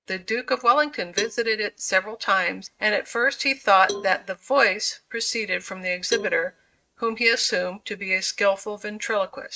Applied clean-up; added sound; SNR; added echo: neural mask model RNNoise.